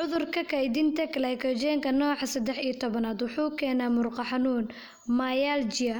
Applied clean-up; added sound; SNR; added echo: none; none; none; none.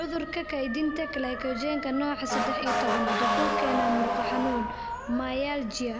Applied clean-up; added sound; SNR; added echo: none; Motor vehicle (road) / Siren; 0 dB; none.